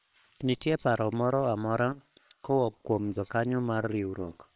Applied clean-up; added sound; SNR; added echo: neural separator model SepFormer WHAM!.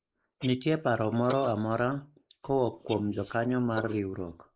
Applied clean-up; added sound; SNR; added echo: neural mask model Resemble Enhance denoiser.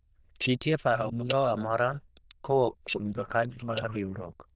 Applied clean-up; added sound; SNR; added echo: neural diffusion model UNIVERSE++.